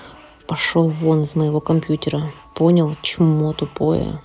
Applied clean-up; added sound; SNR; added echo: none; none; none; none.